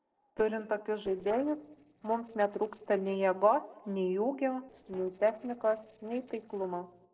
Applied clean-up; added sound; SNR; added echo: neural separator model SepFormer DNS4.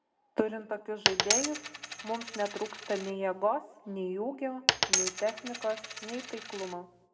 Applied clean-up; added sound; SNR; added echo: none; Coin (dropping); -1 dB; reverberation time 0.7 s.